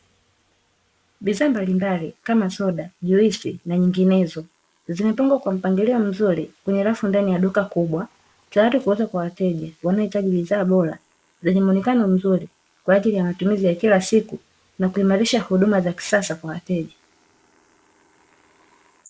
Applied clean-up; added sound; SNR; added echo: neural mask model Resemble Enhance denoiser.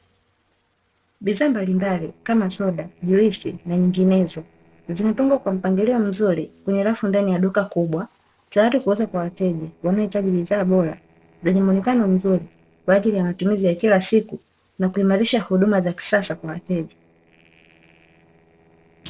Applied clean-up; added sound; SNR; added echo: neural separator model SepFormer DNS4.